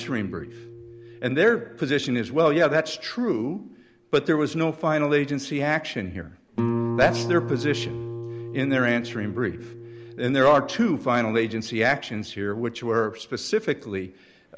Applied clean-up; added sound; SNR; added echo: none; Guitar; 11 dB; none.